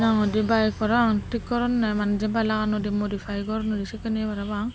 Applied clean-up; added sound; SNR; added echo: none; none; none; none.